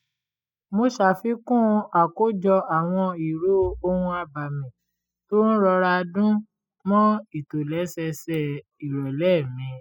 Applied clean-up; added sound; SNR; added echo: classical method spectral subtraction.